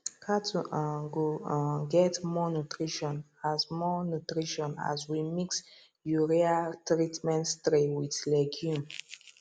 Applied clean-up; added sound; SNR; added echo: none; none; none; none.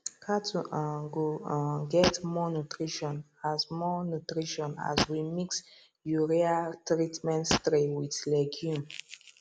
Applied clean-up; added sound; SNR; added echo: none; Fart; 6 dB; none.